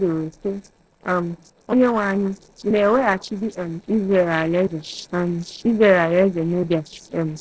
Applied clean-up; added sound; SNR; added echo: neural separator model SepFormer DNS4.